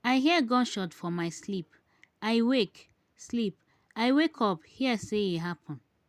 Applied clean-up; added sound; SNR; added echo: none; none; none; none.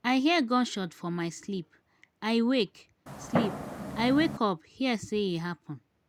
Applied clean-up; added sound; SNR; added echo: none; Fireworks; 4 dB; none.